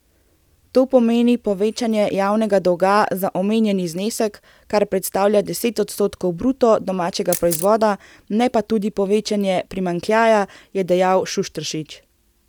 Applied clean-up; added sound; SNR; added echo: none; Camera; 12 dB; none.